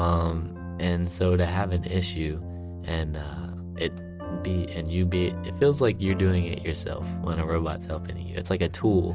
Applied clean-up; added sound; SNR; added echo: none; none; none; none.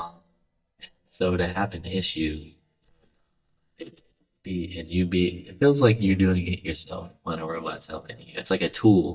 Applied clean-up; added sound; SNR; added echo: neural mask model DeepFilterNet 3.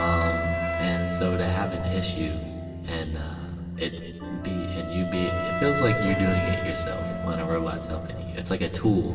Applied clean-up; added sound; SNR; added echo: none; Wind instrument, woodwind instrument; 6 dB; reverberation time 2.3 s.